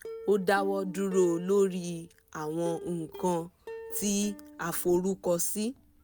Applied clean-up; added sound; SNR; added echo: none; Plucked string instrument; 16 dB; none.